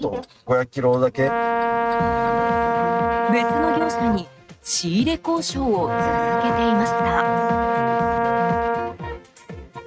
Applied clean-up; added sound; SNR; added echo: neural mask model RNNoise.